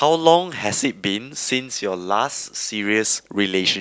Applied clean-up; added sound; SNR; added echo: none; none; none; none.